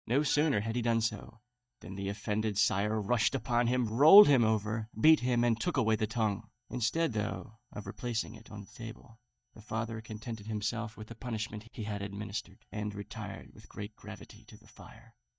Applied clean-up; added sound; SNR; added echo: neural mask model DeepFilterNet 3.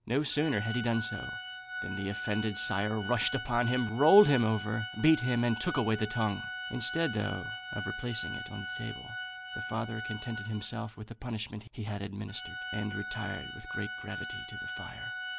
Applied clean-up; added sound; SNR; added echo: none; Organ; 8 dB; none.